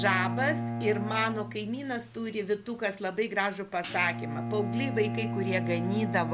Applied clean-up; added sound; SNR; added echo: none; Bowed string instrument + Hi-hat; 4 dB; none.